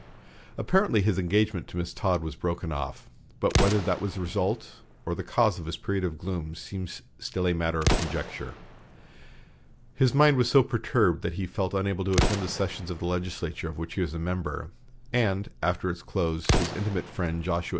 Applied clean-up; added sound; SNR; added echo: none; Explosion; 7 dB; none.